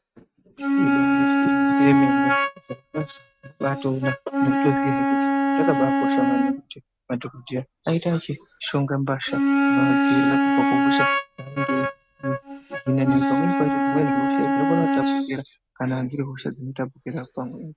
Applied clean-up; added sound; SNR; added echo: neural mask model RNNoise.